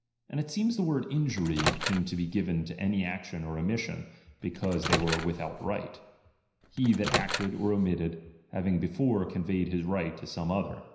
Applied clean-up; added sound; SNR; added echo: none; Microwave oven; 4 dB; reverberation time 0.9 s.